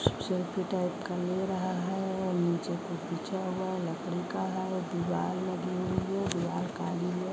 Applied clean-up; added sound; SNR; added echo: none; Wind instrument, woodwind instrument; 19 dB; none.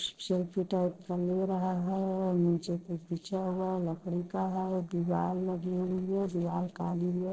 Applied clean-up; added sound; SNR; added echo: neural separator model SepFormer DNS4.